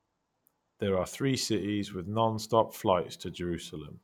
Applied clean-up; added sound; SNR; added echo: none; none; none; none.